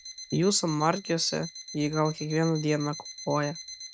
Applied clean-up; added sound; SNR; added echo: none; Alarm; 14 dB; none.